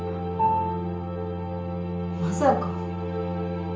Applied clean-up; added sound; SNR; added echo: none; Domestic sounds, home sounds; 9 dB; reverberation time 0.6 s.